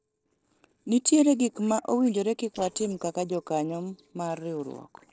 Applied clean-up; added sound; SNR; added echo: neural separator model SepFormer DNS4.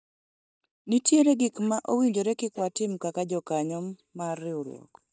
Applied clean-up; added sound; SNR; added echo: neural mask model DeepFilterNet 3.